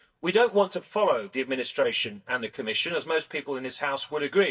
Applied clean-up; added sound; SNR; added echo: neural mask model DeepFilterNet 3.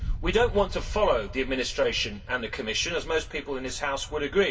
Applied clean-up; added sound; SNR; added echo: none; Wind; 8 dB; reverberation time 0.1 s.